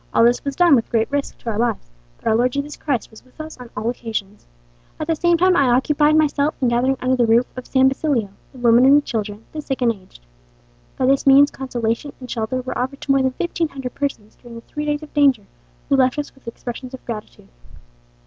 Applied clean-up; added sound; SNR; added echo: none; none; none; none.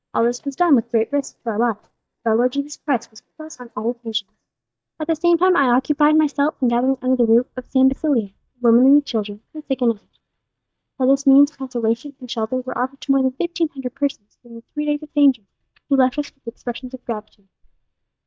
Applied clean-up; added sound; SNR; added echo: neural mask model DeepFilterNet 3.